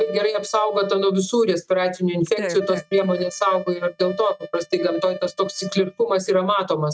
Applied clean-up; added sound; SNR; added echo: neural mask model RNNoise.